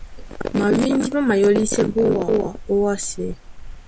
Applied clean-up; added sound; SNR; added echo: none; Wind; 15 dB; none.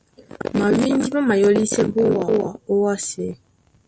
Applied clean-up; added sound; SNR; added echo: none; none; none; none.